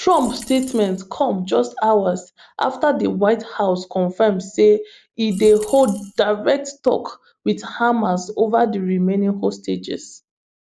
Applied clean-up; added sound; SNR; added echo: none; Coin (dropping); 17 dB; none.